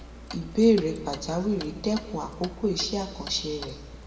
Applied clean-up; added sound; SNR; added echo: none; Clock; 14 dB; reverberation time 1.5 s.